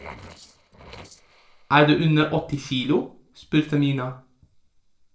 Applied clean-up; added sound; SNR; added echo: neural separator model SepFormer DNS4.